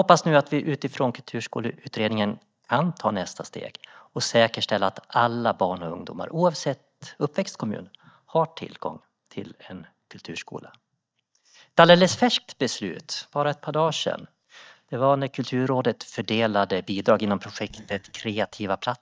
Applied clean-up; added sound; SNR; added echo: neural mask model DeepFilterNet 3.